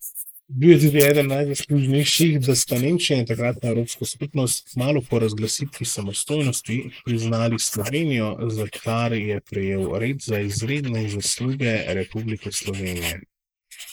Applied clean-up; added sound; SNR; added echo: neural mask model Resemble Enhance denoiser.